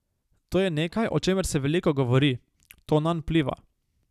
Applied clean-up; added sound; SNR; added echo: none; none; none; none.